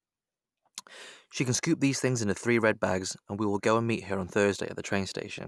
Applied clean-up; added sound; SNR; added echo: none; none; none; none.